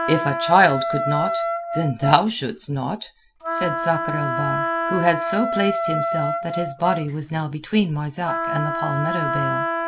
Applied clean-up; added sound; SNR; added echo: none; Wind instrument, woodwind instrument; 2 dB; none.